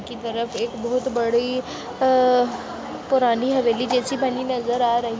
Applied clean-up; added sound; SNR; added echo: none; none; none; none.